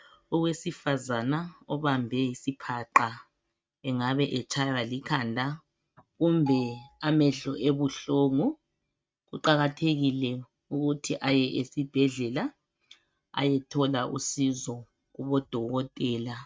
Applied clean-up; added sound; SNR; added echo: neural mask model RNNoise.